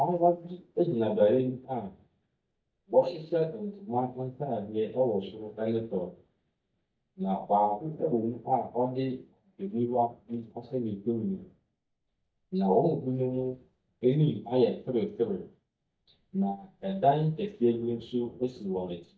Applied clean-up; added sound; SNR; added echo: neural mask model DeepFilterNet 3.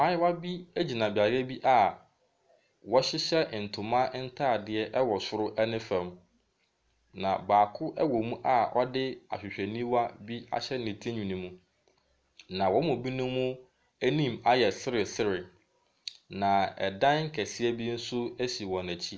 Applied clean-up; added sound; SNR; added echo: none; none; none; none.